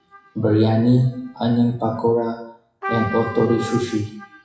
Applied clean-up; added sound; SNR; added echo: classical method WPE with log-MMSE.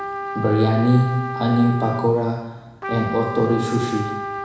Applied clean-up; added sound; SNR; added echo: none; Trumpet; 8 dB; reverberation time 1.0 s.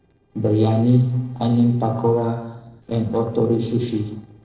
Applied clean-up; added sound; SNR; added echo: neural separator model SepFormer DNS4.